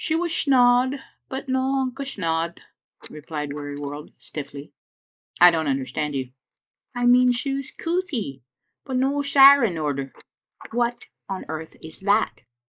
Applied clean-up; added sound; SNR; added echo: neural mask model Resemble Enhance denoiser.